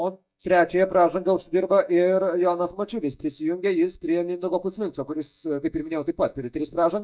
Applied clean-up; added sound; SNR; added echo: neural mask model DeepFilterNet 3.